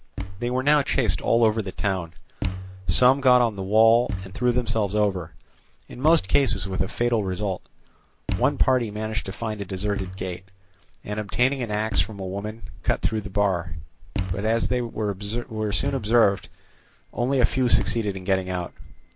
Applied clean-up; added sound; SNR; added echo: none; Thump, thud; 13 dB; none.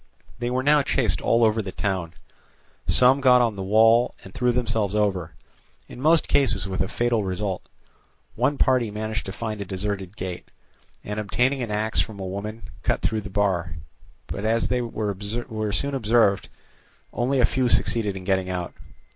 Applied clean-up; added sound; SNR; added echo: none; none; none; none.